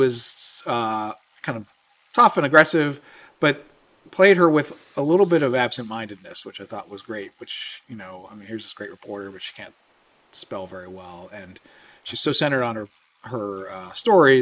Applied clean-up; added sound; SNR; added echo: neural mask model Resemble Enhance denoiser.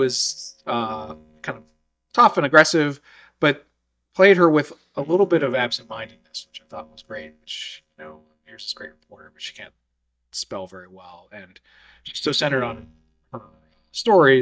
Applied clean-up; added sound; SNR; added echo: neural mask model DeepFilterNet 3.